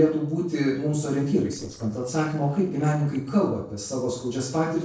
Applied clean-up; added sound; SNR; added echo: neural separator model SepFormer DNS4.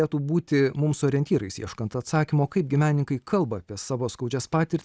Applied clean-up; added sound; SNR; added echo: none; none; none; none.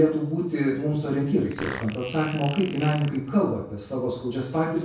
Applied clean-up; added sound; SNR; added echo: none; Fart; 15 dB; reverberation time 0.6 s.